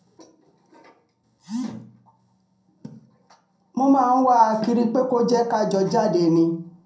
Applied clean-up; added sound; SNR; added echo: none; Snare drum; 13 dB; reverberation time 0.6 s.